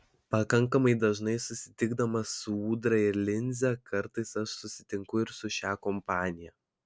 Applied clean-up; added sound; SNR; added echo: none; none; none; none.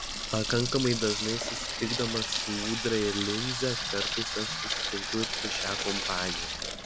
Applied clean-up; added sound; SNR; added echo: none; Sink (filling or washing) / Water tap, faucet; 0 dB; none.